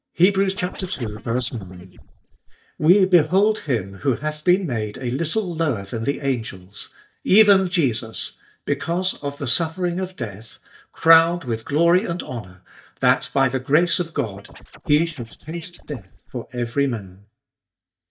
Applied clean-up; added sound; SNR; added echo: neural mask model DeepFilterNet 3.